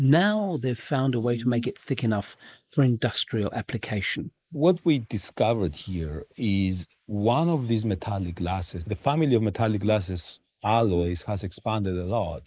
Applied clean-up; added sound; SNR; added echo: neural mask model Resemble Enhance denoiser.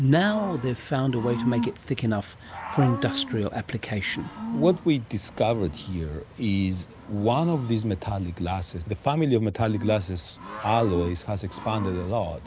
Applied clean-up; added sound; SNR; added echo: none; Cricket / Growling; 11 dB; none.